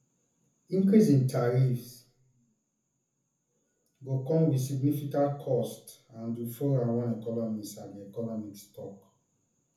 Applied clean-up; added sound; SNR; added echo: none; none; none; reverberation time 0.6 s.